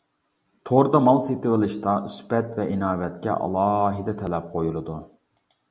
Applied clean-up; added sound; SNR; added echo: none; none; none; none.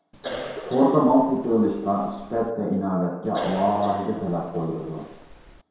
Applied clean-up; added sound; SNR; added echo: none; Cough; 13 dB; reverberation time 0.7 s.